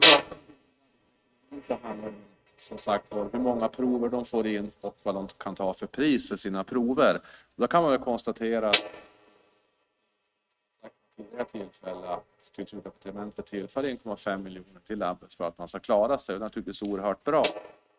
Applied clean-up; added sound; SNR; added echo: neural mask model RNNoise.